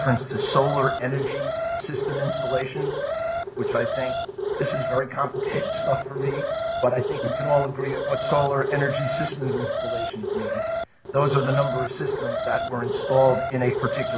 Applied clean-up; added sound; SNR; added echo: none; Alarm; 1 dB; none.